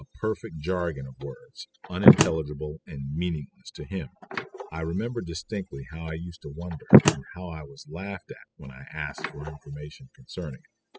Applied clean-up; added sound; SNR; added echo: classical method spectral subtraction.